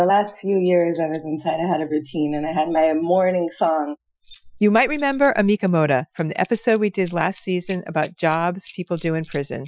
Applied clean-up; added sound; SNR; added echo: classical method Wiener filter.